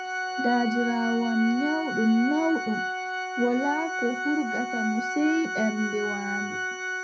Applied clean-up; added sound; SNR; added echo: none; Organ; 4 dB; reverberation time 0.5 s.